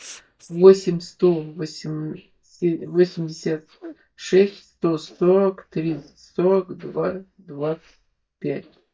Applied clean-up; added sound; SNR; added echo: neural mask model DeepFilterNet 3.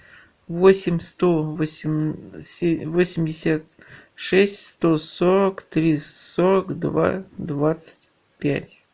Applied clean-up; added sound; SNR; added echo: none; none; none; none.